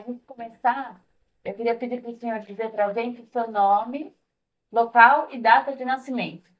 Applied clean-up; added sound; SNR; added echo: neural mask model DeepFilterNet 3.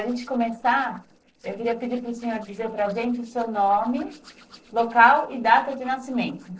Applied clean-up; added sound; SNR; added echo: neural separator model SepFormer DNS4.